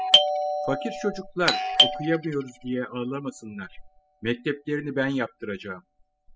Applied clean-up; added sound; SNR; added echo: classical method spectral subtraction.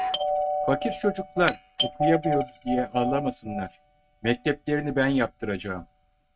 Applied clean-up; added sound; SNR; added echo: neural mask model RNNoise.